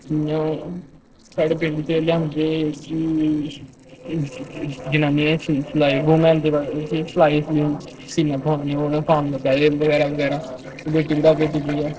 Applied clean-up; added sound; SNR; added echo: neural separator model SepFormer DNS4.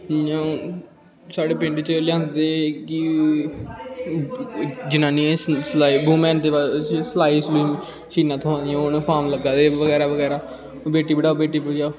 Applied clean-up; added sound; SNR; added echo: none; none; none; none.